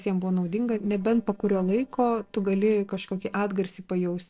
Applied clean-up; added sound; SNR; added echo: neural separator model SepFormer DNS4.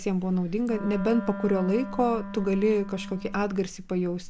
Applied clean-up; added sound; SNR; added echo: none; Wind instrument, woodwind instrument; 12 dB; none.